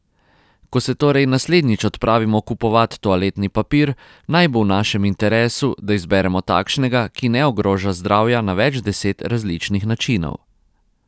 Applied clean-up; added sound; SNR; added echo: none; none; none; none.